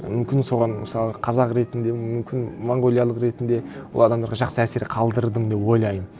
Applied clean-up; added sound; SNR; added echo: none; none; none; none.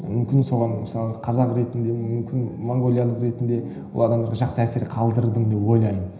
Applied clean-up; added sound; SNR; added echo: none; none; none; reverberation time 0.9 s.